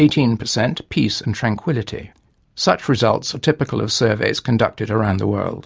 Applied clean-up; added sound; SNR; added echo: none; none; none; none.